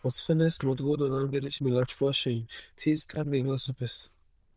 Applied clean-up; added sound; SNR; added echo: neural diffusion model UNIVERSE++.